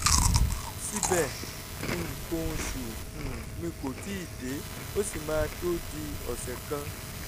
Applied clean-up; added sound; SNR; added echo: none; Chewing, mastication; -4 dB; none.